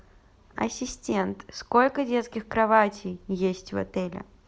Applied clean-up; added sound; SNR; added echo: none; none; none; none.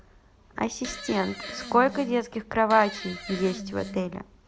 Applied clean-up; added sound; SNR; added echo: none; Fart; 11 dB; none.